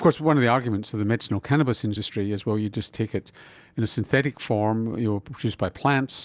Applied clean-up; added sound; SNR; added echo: none; none; none; none.